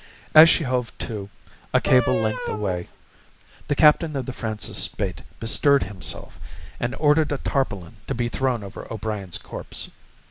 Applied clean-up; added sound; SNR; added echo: none; Wind instrument, woodwind instrument; 8 dB; none.